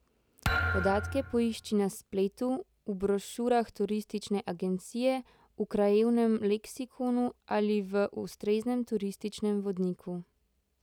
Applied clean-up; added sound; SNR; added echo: none; Thump, thud; 4 dB; none.